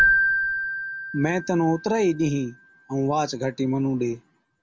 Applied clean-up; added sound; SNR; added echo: none; Keyboard (musical); 2 dB; none.